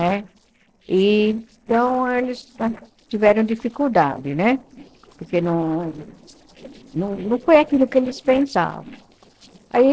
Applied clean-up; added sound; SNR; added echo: neural separator model SepFormer DNS4.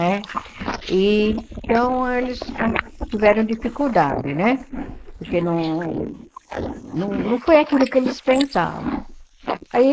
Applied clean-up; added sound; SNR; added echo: neural mask model Resemble Enhance denoiser.